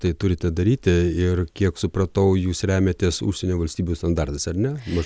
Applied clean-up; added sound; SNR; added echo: none; none; none; none.